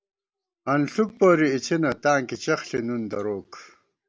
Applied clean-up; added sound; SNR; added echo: none; none; none; none.